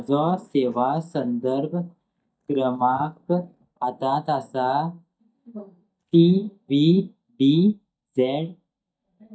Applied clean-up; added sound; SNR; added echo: neural mask model DeepFilterNet 3.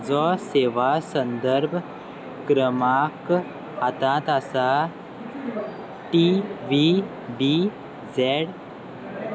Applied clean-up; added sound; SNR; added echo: none; none; none; none.